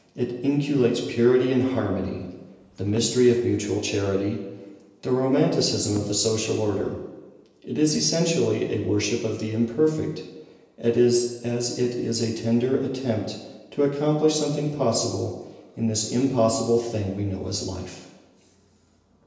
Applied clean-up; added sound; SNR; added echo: none; Percussion; 18 dB; reverberation time 1.0 s.